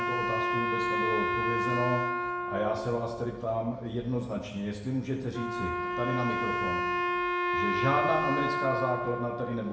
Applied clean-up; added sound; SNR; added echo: none; Wind instrument, woodwind instrument; -1 dB; reverberation time 0.8 s.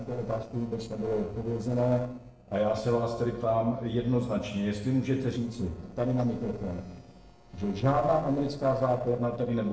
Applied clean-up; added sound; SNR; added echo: neural separator model SepFormer DNS4.